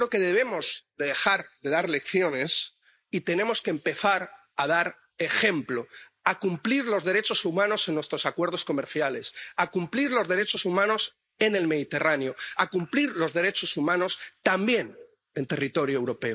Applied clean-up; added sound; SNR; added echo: neural mask model Resemble Enhance denoiser.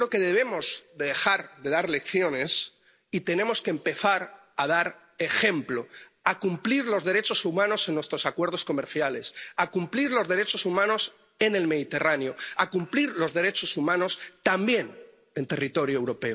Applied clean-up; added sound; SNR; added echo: none; none; none; none.